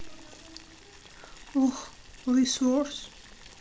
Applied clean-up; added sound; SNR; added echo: none; Boiling; 20 dB; none.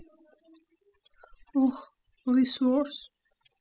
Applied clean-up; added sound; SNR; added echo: classical method spectral subtraction.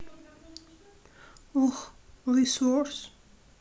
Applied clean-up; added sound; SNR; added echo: none; none; none; none.